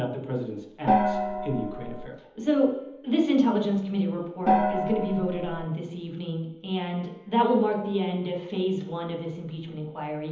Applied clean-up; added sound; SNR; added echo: none; Gong; -2 dB; reverberation time 1.3 s.